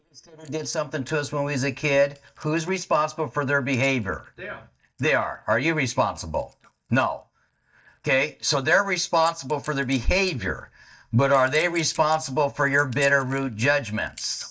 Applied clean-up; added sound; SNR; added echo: neural mask model DeepFilterNet 3.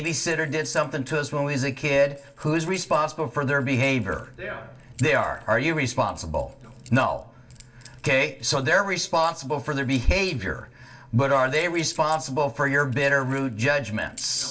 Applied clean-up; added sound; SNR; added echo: neural separator model SepFormer DNS4.